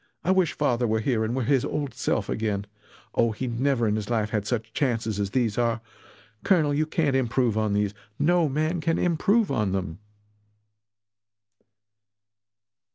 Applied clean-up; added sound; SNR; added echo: none; none; none; none.